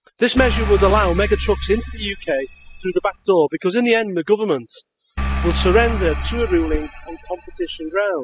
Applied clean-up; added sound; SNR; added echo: classical method spectral subtraction.